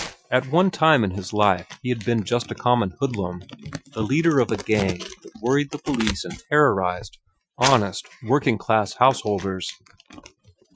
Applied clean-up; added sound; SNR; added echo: classical method Wiener filter.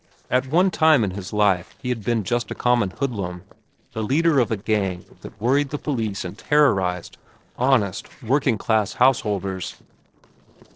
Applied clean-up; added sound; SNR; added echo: neural separator model SepFormer DNS4.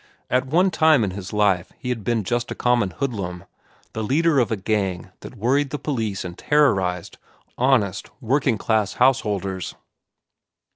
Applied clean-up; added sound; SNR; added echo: none; none; none; none.